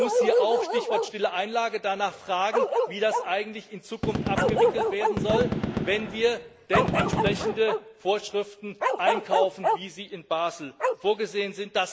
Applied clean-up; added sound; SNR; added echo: none; Gunshot, gunfire + Bark; -1 dB; none.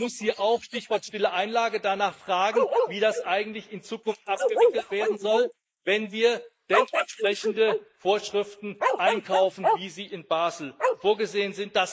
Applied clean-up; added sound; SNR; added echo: neural mask model Resemble Enhance denoiser.